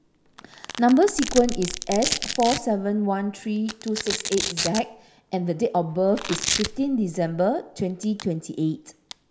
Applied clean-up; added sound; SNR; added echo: none; Domestic sounds, home sounds; 8 dB; none.